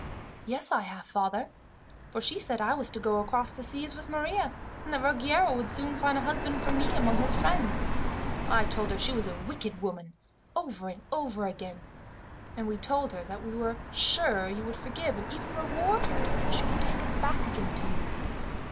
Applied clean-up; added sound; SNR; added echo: none; Car passing by; 1 dB; none.